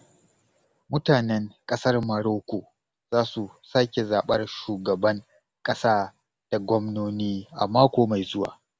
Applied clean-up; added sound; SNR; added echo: none; none; none; none.